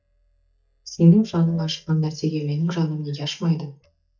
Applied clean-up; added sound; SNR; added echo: neural mask model DeepFilterNet 3.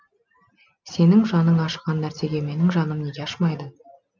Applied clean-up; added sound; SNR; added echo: none; none; none; none.